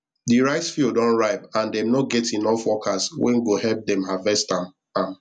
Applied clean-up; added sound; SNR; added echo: none; none; none; none.